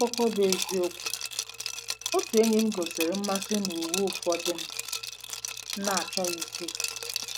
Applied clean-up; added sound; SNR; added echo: none; Liquid; 5 dB; none.